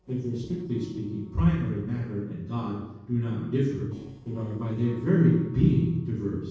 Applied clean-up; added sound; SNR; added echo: neural separator model SepFormer DNS4.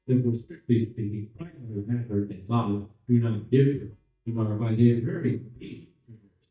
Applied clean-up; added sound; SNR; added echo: neural mask model DeepFilterNet 3.